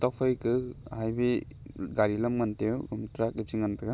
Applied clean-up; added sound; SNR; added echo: none; none; none; none.